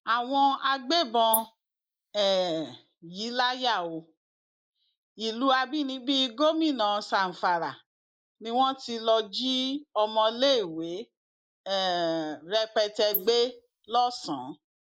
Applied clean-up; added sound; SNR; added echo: neural mask model Resemble Enhance denoiser.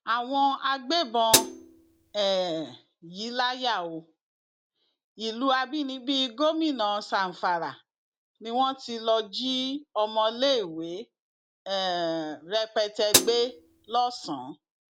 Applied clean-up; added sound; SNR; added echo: none; Hi-hat; -1 dB; none.